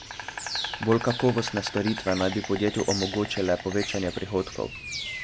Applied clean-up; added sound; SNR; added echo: none; Insect; 8 dB; none.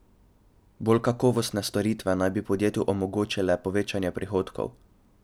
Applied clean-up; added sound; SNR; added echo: none; none; none; none.